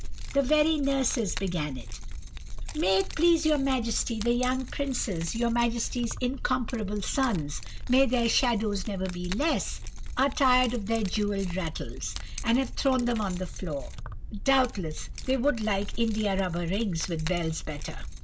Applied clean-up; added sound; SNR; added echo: none; Keys jangling; 6 dB; none.